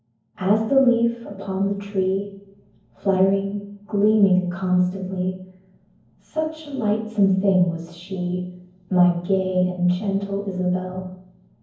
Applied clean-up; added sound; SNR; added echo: none; none; none; reverberation time 0.9 s.